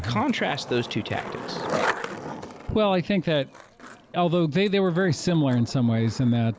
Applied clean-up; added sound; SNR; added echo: none; Skateboard; 11 dB; none.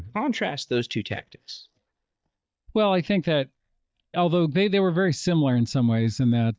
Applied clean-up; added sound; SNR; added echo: neural mask model DeepFilterNet 3.